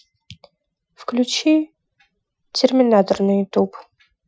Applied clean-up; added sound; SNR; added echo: classical method Wiener filter.